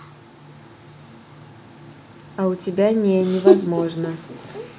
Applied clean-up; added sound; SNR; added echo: none; none; none; none.